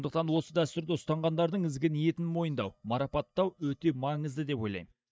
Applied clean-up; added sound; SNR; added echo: neural mask model DeepFilterNet 3.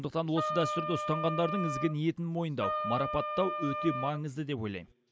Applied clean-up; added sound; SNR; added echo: none; Wind instrument, woodwind instrument; 3 dB; none.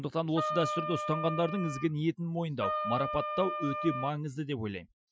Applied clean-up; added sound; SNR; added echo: classical method Wiener filter.